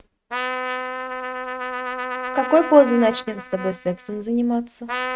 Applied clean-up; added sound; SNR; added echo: neural mask model RNNoise.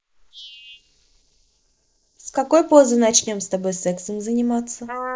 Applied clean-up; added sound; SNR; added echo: neural mask model Resemble Enhance denoiser.